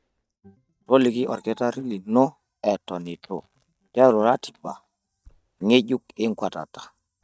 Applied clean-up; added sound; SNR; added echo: neural mask model DeepFilterNet 3.